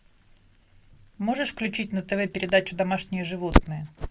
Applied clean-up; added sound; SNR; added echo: none; none; none; none.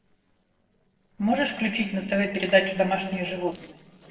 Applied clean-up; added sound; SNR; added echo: neural separator model SepFormer DNS4.